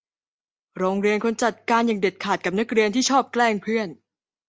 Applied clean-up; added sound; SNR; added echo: none; none; none; none.